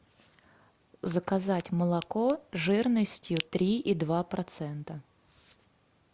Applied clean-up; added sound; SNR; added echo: none; Crack; 10 dB; none.